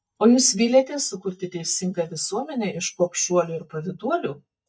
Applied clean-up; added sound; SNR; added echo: neural mask model DeepFilterNet 3.